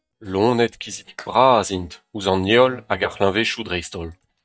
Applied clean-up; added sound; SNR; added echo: neural mask model DeepFilterNet 3.